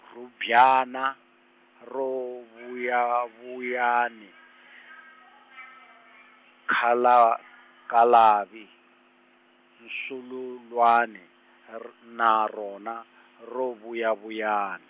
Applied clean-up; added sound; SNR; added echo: none; none; none; none.